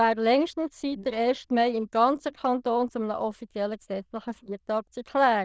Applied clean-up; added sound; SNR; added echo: neural diffusion model UNIVERSE++.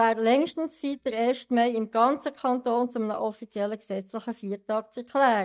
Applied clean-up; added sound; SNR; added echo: neural mask model DeepFilterNet 3.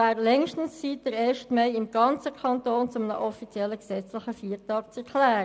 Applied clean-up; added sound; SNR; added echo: none; none; none; none.